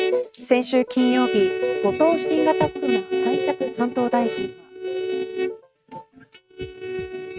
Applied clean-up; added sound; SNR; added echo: neural mask model RNNoise.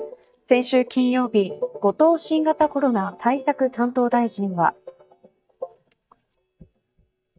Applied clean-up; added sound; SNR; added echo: neural mask model DeepFilterNet 3.